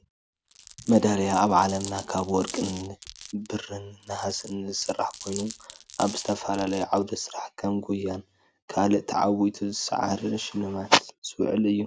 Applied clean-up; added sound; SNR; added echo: none; Glass; 16 dB; none.